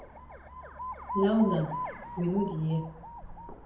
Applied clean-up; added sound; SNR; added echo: none; Alarm; 8 dB; reverberation time 0.9 s.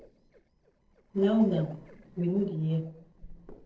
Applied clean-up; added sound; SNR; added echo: neural separator model SepFormer DNS4.